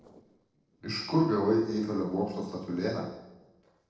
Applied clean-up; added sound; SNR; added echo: neural separator model SepFormer DNS4.